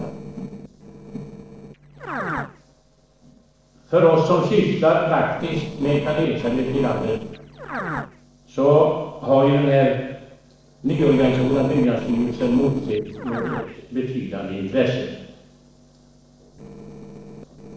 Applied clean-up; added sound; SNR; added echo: neural separator model SepFormer DNS4.